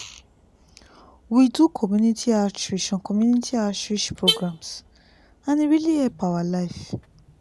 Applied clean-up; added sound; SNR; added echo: none; Alarm / Car; 13 dB; none.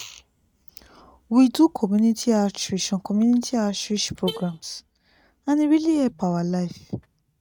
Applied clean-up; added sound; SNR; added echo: neural mask model RNNoise.